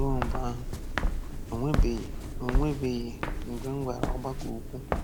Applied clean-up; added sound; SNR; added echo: none; Walk, footsteps; -4 dB; none.